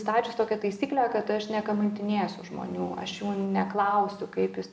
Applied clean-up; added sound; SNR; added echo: none; none; none; none.